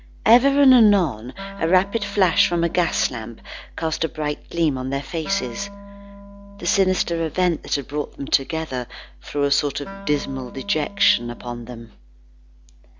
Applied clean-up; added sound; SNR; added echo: none; Wind instrument, woodwind instrument; 17 dB; none.